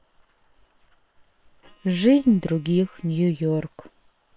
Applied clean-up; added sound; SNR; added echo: neural separator model SepFormer WHAM!.